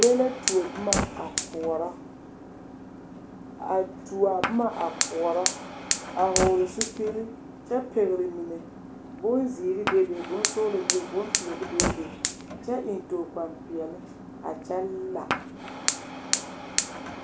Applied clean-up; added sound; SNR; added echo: none; Fire; 3 dB; reverberation time 0.4 s.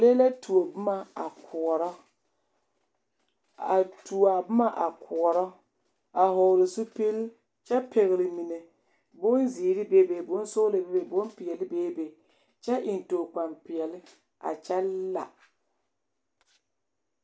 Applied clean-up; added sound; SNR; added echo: none; none; none; none.